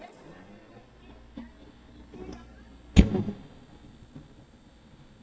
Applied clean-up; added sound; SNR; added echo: neural mask model DeepFilterNet 3.